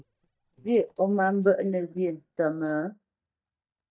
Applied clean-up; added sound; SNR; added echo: neural mask model DeepFilterNet 3.